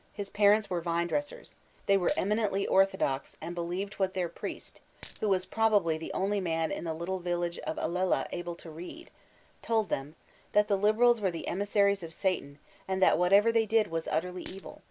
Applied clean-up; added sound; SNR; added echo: none; Coin (dropping); 20 dB; none.